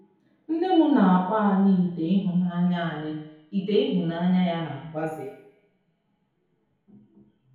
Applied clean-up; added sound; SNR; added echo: none; none; none; reverberation time 1.9 s.